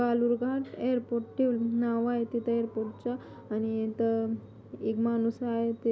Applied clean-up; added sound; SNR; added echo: none; none; none; none.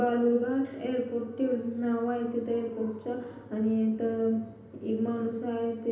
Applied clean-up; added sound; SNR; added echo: none; none; none; reverberation time 0.9 s.